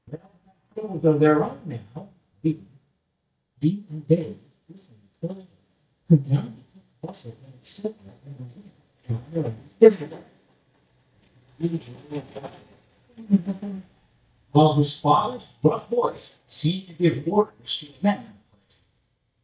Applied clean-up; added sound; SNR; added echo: neural mask model DeepFilterNet 3.